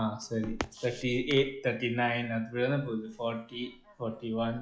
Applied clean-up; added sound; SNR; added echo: classical method log-MMSE.